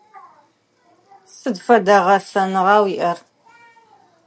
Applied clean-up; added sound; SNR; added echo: none; none; none; none.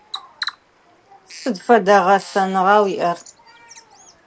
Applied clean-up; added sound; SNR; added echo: none; Bird vocalization, bird call, bird song; 18 dB; none.